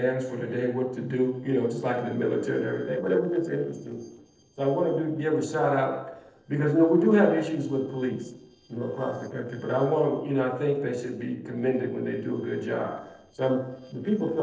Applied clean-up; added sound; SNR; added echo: neural separator model SepFormer DNS4.